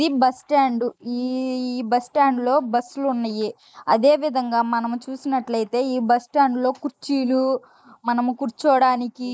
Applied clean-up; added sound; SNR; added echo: neural mask model Resemble Enhance denoiser.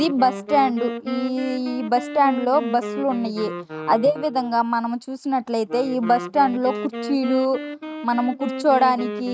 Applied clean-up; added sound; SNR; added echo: neural mask model RNNoise.